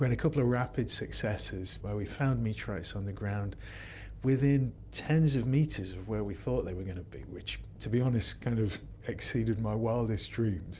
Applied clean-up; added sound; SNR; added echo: none; none; none; none.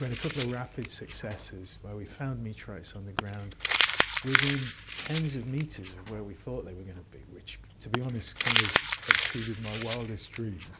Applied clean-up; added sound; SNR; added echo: none; Crumpling, crinkling; -4 dB; none.